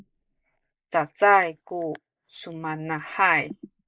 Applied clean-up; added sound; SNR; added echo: neural mask model Resemble Enhance denoiser.